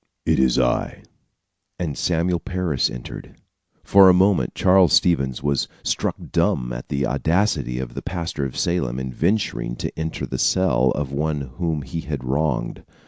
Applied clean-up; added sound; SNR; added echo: none; none; none; none.